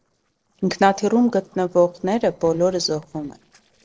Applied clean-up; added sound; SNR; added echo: neural separator model SepFormer DNS4.